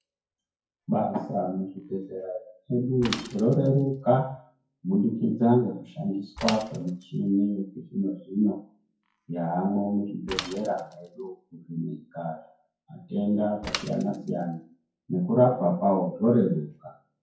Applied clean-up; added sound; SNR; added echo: classical method WPE with log-MMSE.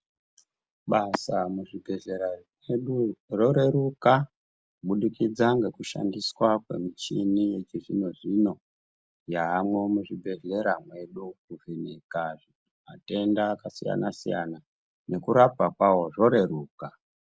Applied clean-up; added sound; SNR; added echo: none; none; none; none.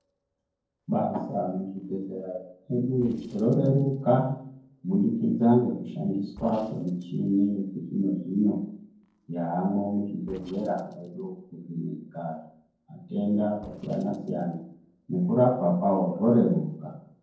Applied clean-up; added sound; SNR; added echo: neural separator model SepFormer DNS4.